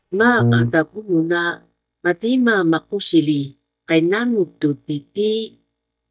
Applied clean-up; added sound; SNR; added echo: neural mask model DeepFilterNet 3.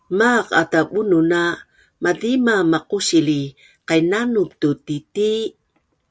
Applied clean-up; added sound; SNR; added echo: none; none; none; none.